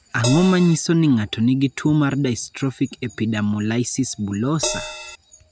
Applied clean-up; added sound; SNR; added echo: none; Crash cymbal; 6 dB; none.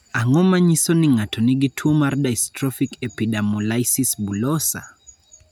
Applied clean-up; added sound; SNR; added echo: none; none; none; none.